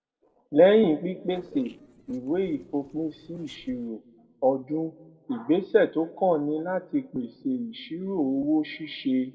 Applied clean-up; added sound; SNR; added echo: neural separator model SepFormer DNS4.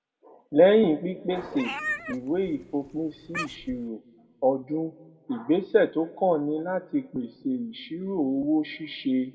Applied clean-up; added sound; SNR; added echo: none; Meow; 10 dB; reverberation time 0.2 s.